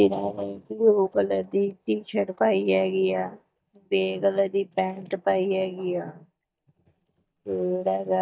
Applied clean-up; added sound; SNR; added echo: neural mask model DeepFilterNet 3.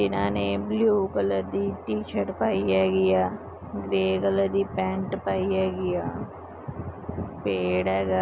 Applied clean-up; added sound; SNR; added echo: none; none; none; none.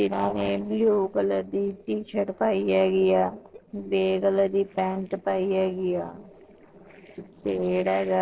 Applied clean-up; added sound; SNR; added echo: neural separator model SepFormer DNS4.